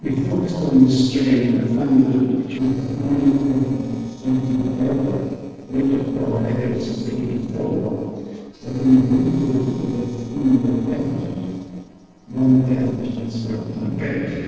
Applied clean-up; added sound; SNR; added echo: neural separator model SepFormer DNS4.